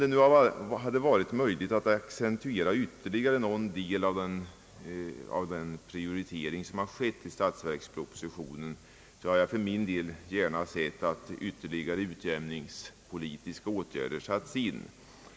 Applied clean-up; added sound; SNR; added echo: none; none; none; none.